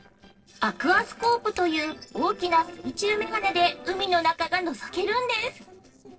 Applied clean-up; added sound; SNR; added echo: neural separator model SepFormer DNS4.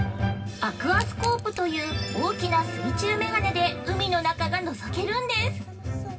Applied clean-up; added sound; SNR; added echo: none; Crack / Crushing; 18 dB; reverberation time 0.4 s.